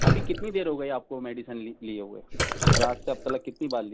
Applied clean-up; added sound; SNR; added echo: none; Drip; -3 dB; none.